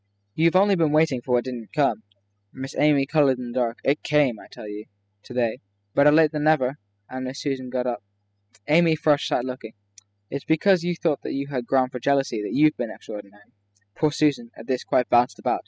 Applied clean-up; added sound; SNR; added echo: classical method spectral subtraction.